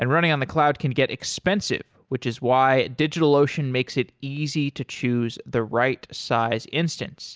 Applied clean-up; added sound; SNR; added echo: none; none; none; none.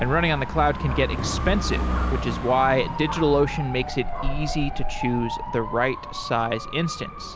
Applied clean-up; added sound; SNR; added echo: none; Motorcycle / Dog; 3 dB; none.